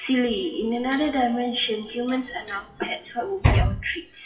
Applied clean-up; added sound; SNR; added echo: classical method WPE with log-MMSE.